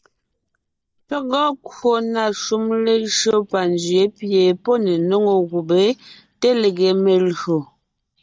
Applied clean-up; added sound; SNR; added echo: neural mask model DeepFilterNet 3.